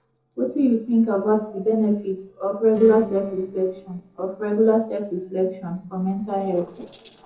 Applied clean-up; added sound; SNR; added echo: neural separator model SepFormer DNS4.